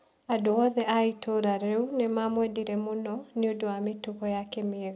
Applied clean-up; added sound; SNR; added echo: none; none; none; none.